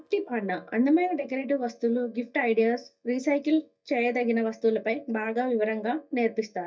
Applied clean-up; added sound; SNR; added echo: neural mask model DeepFilterNet 3.